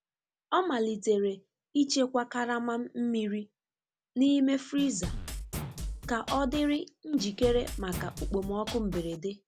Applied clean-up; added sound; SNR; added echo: none; Drum kit; 7 dB; none.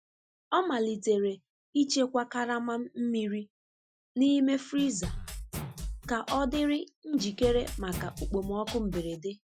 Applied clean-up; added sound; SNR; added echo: classical method Wiener filter.